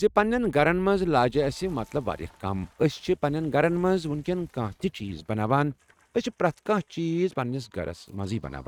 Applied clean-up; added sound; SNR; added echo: neural mask model RNNoise.